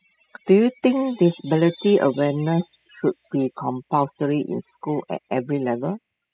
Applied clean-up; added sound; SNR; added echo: classical method spectral subtraction.